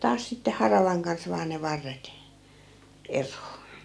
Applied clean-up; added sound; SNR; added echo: none; none; none; none.